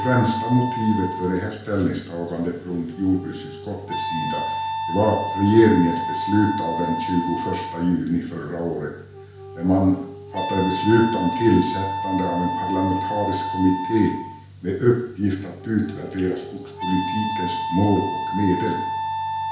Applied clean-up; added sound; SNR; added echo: none; Wind instrument, woodwind instrument; 6 dB; reverberation time 0.5 s.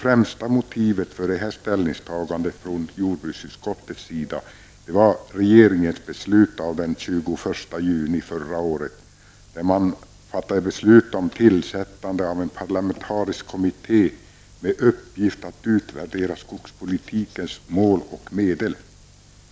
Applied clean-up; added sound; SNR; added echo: none; none; none; none.